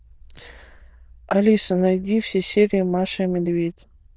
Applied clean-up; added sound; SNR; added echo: neural diffusion model UNIVERSE++.